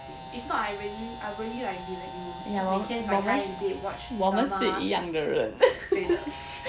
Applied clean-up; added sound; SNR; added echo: none; Camera; 13 dB; none.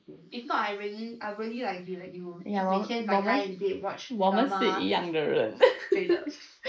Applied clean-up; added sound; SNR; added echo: neural mask model Resemble Enhance denoiser.